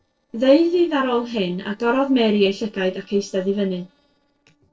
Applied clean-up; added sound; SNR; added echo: neural separator model SepFormer DNS4.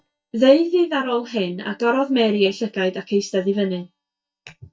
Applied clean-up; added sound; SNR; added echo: neural mask model DeepFilterNet 3.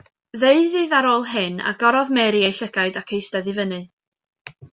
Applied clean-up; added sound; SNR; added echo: none; none; none; none.